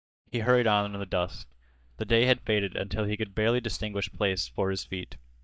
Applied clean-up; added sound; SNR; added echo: neural mask model DeepFilterNet 3.